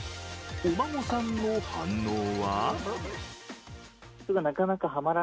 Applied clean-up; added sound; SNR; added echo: none; none; none; none.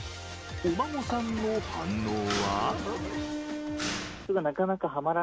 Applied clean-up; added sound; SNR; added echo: none; Mechanisms; 5 dB; none.